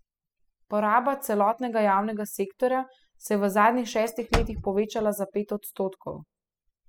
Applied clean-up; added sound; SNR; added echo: classical method spectral subtraction.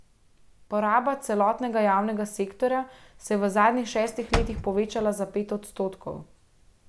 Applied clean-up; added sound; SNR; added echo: none; Slam / Wood; 7 dB; none.